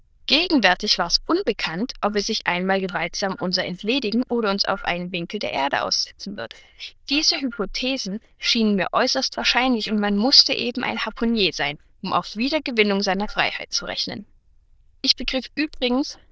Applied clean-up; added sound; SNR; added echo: neural diffusion model UNIVERSE++.